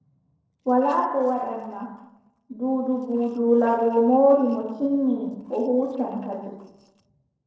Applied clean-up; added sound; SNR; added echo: neural separator model SepFormer DNS4.